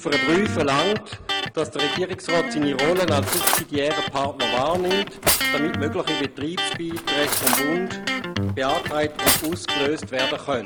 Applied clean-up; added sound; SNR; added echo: none; Electric guitar + Cutlery, silverware; 1 dB; none.